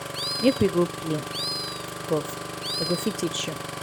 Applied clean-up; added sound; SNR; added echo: none; Engine starting + Animal; 4 dB; none.